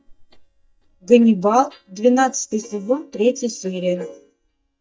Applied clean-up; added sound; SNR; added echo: neural mask model DeepFilterNet 3.